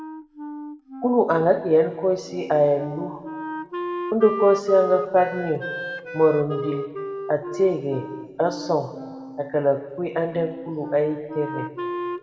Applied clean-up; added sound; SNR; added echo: none; Wind instrument, woodwind instrument; 9 dB; reverberation time 1.6 s.